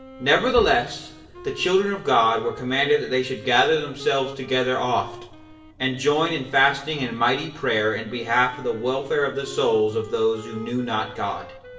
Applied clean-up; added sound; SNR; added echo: none; Wind instrument, woodwind instrument; 20 dB; reverberation time 0.9 s.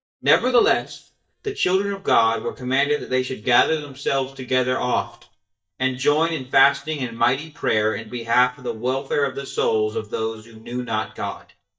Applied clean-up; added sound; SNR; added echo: neural mask model DeepFilterNet 3.